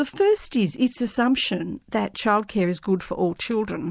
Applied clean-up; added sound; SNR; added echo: none; none; none; none.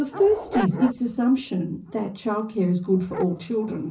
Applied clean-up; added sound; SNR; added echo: none; Dog; 13 dB; reverberation time 0.5 s.